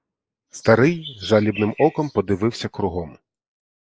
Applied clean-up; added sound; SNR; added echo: neural mask model Resemble Enhance denoiser.